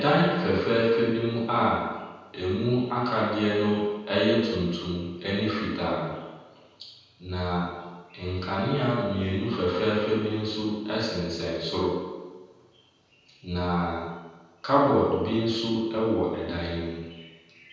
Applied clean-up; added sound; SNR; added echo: none; none; none; reverberation time 1.2 s.